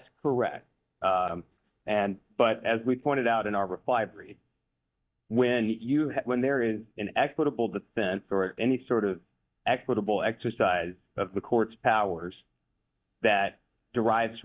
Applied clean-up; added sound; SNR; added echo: neural mask model DeepFilterNet 3.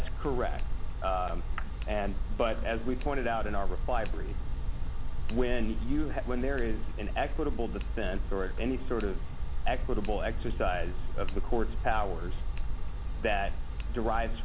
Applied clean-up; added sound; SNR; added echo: none; Tick; -5 dB; none.